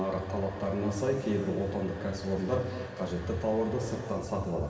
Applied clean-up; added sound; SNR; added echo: none; none; none; reverberation time 2.5 s.